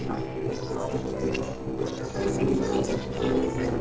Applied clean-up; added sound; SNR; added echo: neural separator model SepFormer DNS4.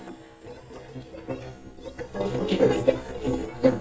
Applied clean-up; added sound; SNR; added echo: neural mask model DeepFilterNet 3.